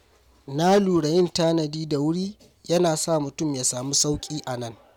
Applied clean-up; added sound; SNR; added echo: none; none; none; none.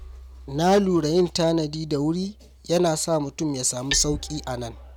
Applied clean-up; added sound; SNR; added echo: none; Hammer; 16 dB; none.